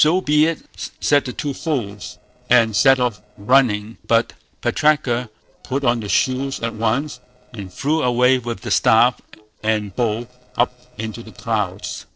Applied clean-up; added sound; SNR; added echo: neural separator model SepFormer DNS4.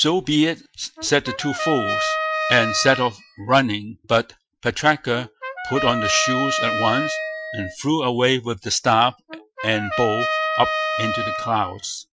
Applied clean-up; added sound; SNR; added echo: classical method Wiener filter.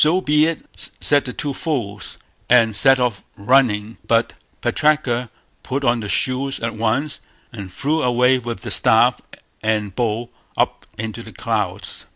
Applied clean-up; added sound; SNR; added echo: none; none; none; none.